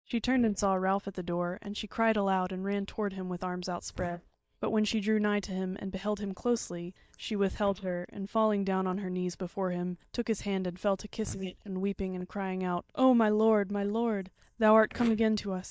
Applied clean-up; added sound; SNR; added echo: neural mask model DeepFilterNet 3.